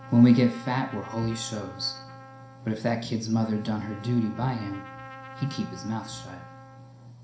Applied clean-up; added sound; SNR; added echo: none; Trumpet; 18 dB; reverberation time 0.5 s.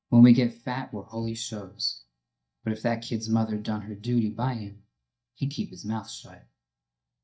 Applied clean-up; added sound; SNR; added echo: neural mask model DeepFilterNet 3.